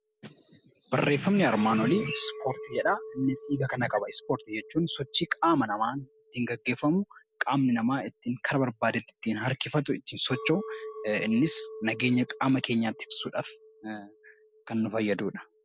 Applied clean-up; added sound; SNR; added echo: none; Chink, clink; 16 dB; none.